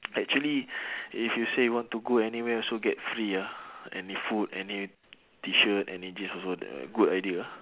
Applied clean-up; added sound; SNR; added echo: none; none; none; none.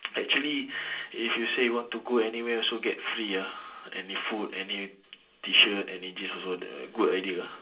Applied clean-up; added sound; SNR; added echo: none; none; none; reverberation time 0.2 s.